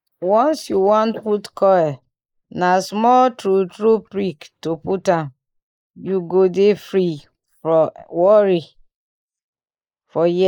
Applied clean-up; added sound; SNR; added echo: neural mask model Resemble Enhance denoiser.